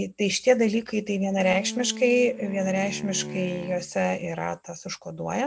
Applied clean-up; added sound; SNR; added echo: none; Wind instrument, woodwind instrument; 13 dB; none.